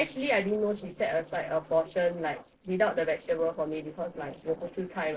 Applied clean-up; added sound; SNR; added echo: neural separator model SepFormer DNS4.